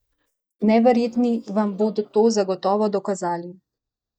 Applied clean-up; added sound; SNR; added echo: neural mask model DeepFilterNet 3.